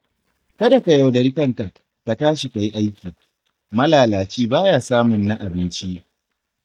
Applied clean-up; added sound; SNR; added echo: neural mask model DeepFilterNet 3.